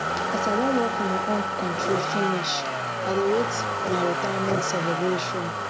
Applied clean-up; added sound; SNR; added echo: none; Motor vehicle (road); -1 dB; none.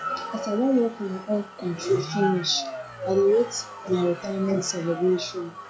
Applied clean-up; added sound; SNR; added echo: classical method log-MMSE.